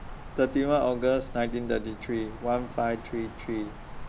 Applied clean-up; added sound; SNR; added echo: none; Wind; 11 dB; none.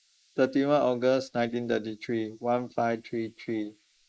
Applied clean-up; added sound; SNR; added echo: neural mask model Resemble Enhance denoiser.